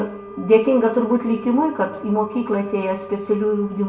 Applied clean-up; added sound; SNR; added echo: none; Wind instrument, woodwind instrument; 17 dB; reverberation time 0.6 s.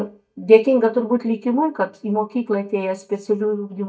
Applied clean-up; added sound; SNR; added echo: neural mask model DeepFilterNet 3.